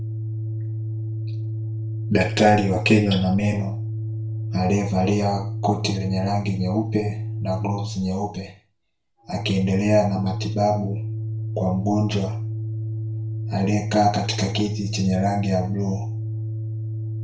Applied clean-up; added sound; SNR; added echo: none; Organ; 4 dB; reverberation time 0.4 s.